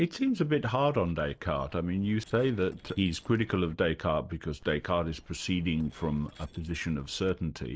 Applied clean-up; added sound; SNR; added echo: neural separator model SepFormer DNS4.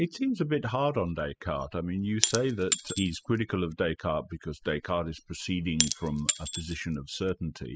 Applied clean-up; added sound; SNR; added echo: classical method spectral subtraction.